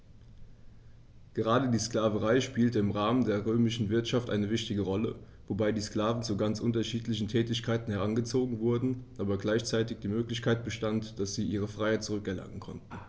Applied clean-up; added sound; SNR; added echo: none; none; none; none.